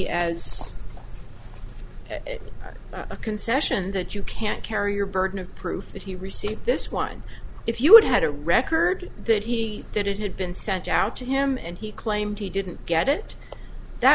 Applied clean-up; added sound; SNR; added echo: none; none; none; none.